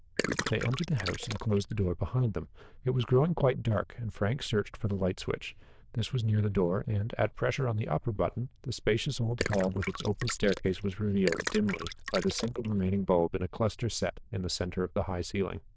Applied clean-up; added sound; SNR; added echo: neural diffusion model UNIVERSE++.